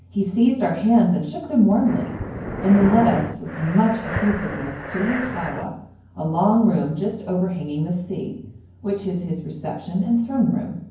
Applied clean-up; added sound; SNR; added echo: none; Breathing; 8 dB; reverberation time 0.9 s.